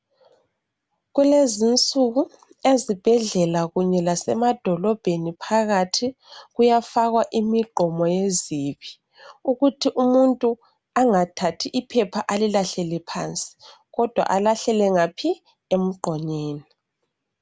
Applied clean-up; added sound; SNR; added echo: none; none; none; none.